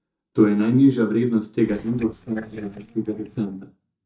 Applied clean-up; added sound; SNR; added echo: neural mask model DeepFilterNet 3.